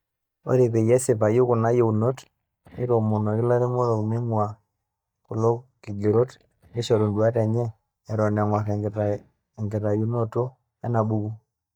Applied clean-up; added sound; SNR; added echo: neural mask model DeepFilterNet 3.